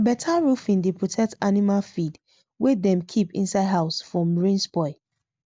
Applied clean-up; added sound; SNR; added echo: none; none; none; none.